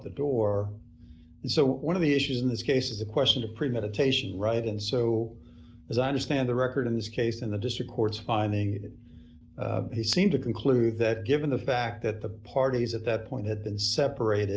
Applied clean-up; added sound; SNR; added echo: none; none; none; none.